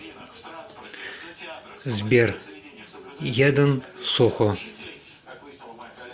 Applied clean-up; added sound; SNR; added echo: none; none; none; none.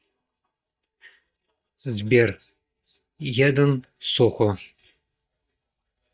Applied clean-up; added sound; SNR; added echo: neural mask model DeepFilterNet 3.